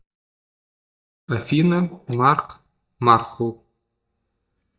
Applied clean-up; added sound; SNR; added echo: neural mask model DeepFilterNet 3.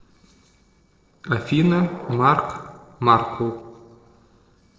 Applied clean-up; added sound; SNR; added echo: neural separator model SepFormer DNS4.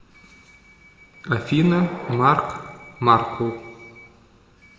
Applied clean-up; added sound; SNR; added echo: none; Subway, metro, underground / Door; 19 dB; reverberation time 1.7 s.